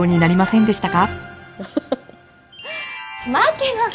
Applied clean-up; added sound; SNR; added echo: none; none; none; none.